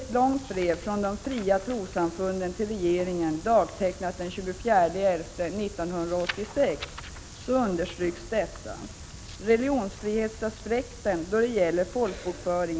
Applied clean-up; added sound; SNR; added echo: none; none; none; none.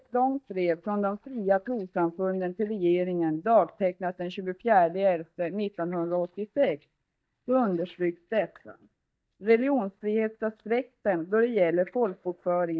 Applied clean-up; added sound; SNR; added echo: neural mask model DeepFilterNet 3.